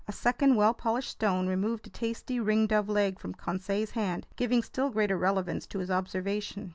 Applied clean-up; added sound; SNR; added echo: none; none; none; none.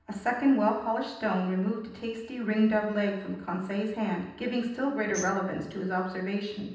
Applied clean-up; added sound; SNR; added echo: none; Tambourine; 16 dB; reverberation time 0.9 s.